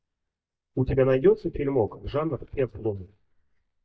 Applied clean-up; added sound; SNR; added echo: neural mask model DeepFilterNet 3.